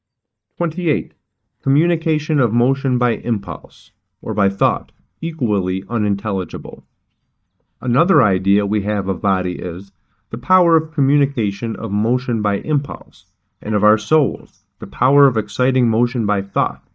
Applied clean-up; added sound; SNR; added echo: neural mask model DeepFilterNet 3.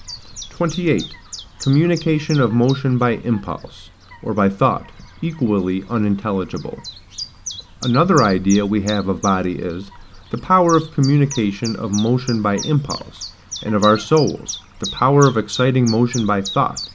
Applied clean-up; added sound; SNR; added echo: none; Chirp, tweet; 16 dB; none.